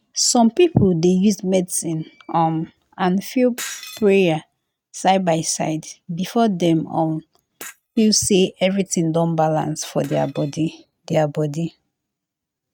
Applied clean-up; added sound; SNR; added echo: neural mask model RNNoise.